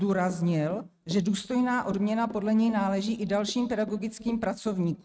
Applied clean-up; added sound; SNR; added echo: neural mask model RNNoise.